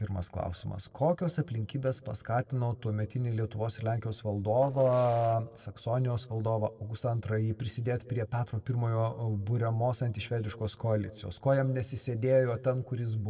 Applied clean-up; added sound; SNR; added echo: neural separator model SepFormer DNS4.